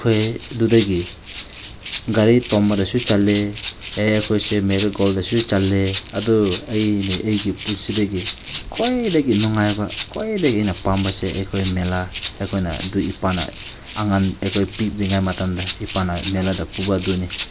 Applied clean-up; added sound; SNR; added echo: none; Rattle (instrument); 8 dB; none.